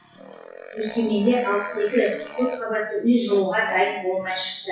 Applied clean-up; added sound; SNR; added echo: classical method WPE with log-MMSE.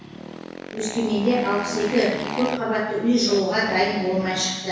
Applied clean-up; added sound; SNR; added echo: none; Motorcycle; 11 dB; reverberation time 1.1 s.